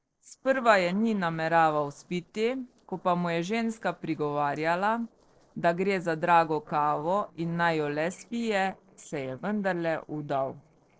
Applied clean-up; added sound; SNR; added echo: neural separator model SepFormer DNS4.